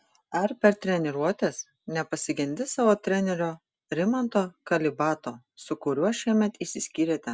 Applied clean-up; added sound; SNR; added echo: none; none; none; none.